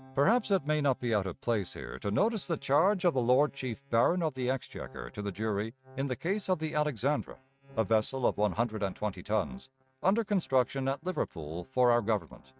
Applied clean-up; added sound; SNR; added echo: neural mask model RNNoise.